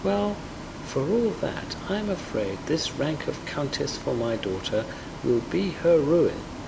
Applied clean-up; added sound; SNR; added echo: none; Bus; 10 dB; none.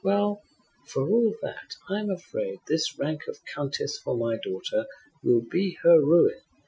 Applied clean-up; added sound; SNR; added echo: classical method Wiener filter.